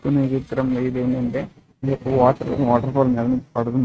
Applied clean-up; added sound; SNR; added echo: neural mask model RNNoise.